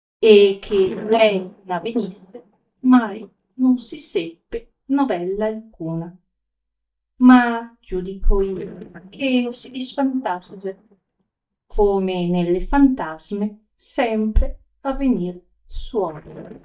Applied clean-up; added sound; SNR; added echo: neural mask model DeepFilterNet 3.